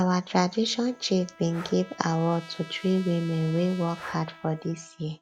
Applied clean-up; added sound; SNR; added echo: none; Breathing + Trumpet; 20 dB; none.